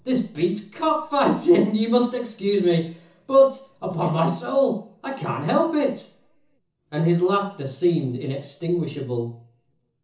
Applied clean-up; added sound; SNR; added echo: none; none; none; reverberation time 0.6 s.